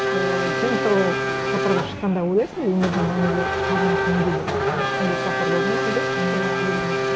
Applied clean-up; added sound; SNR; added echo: none; Race car, auto racing / Accelerating, revving, vroom; -1 dB; none.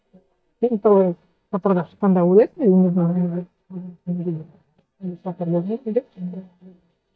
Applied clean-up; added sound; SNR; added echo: neural mask model DeepFilterNet 3.